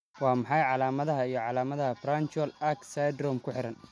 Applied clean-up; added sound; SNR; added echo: none; none; none; none.